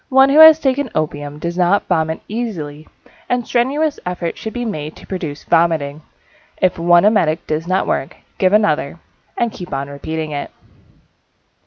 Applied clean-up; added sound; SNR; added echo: none; none; none; none.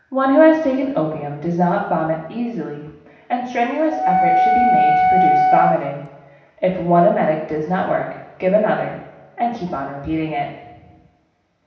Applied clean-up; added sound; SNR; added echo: none; Wind instrument, woodwind instrument; -4 dB; reverberation time 0.9 s.